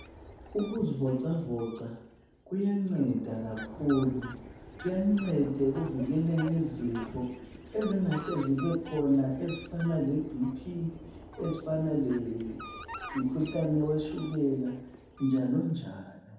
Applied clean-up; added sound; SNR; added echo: none; Fowl; 15 dB; reverberation time 0.9 s.